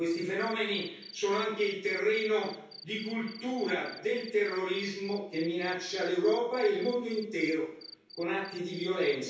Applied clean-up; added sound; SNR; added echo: none; Cricket; 20 dB; reverberation time 0.6 s.